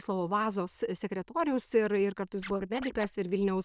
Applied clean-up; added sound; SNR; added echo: neural diffusion model UNIVERSE++.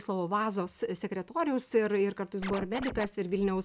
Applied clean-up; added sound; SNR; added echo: none; Scratching (performance technique); 8 dB; none.